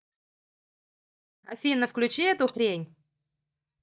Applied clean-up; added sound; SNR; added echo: neural mask model DeepFilterNet 3.